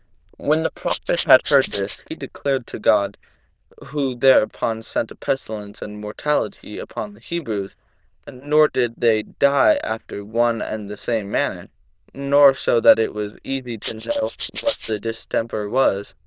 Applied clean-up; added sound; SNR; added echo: neural diffusion model UNIVERSE++.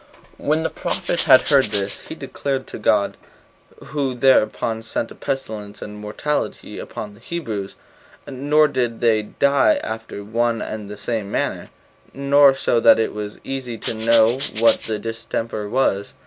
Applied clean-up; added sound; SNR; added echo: none; Rattle (instrument); 10 dB; none.